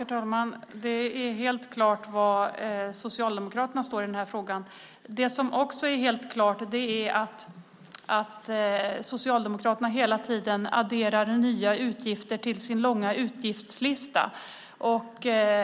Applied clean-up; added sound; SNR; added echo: none; none; none; none.